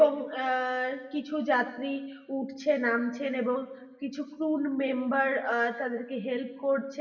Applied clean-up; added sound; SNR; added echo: none; none; none; reverberation time 1.0 s.